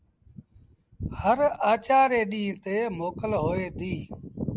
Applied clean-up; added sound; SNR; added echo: none; none; none; none.